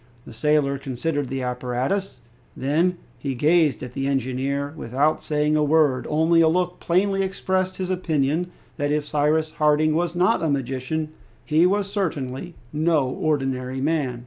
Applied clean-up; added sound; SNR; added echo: none; none; none; none.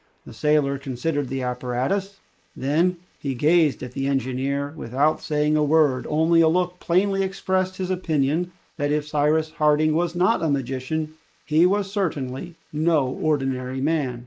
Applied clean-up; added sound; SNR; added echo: neural mask model Resemble Enhance denoiser.